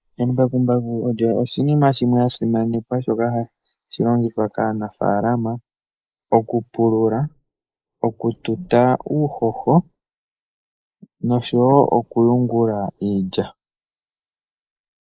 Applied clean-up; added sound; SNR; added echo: neural mask model Resemble Enhance denoiser.